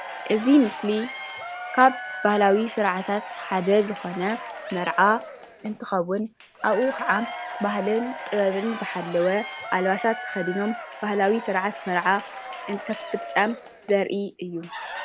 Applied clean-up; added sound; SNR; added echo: none; Applause / Crowd / Cheering; 11 dB; none.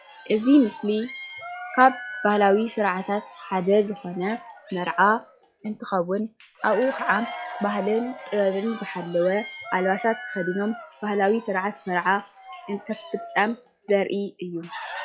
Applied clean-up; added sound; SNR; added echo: classical method log-MMSE.